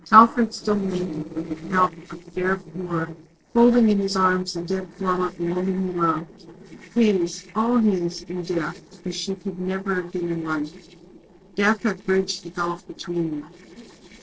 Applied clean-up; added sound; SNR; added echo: neural separator model SepFormer DNS4.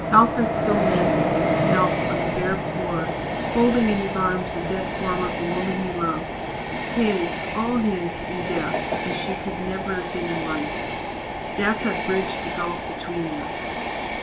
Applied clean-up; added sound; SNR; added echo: none; Train; 0 dB; reverberation time 0.2 s.